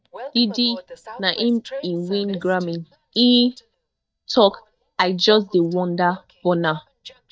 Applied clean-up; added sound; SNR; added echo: neural mask model DeepFilterNet 3.